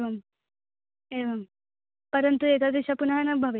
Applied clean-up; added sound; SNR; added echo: none; none; none; none.